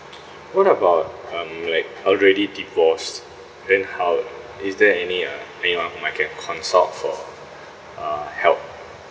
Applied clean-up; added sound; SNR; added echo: none; none; none; none.